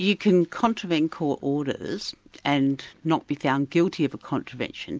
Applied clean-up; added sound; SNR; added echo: none; none; none; none.